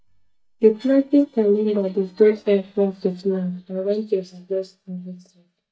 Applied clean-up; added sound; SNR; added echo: neural mask model DeepFilterNet 3.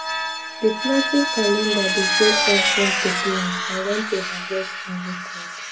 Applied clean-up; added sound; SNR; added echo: none; Vehicle; -1 dB; reverberation time 0.3 s.